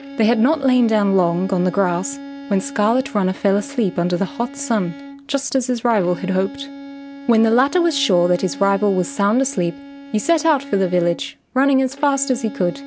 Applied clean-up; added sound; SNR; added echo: none; Bowed string instrument; 16 dB; none.